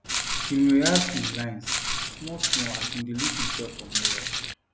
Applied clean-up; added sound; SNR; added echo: none; Walk, footsteps; 0 dB; none.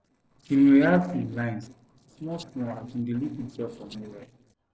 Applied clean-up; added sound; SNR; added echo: neural separator model SepFormer DNS4.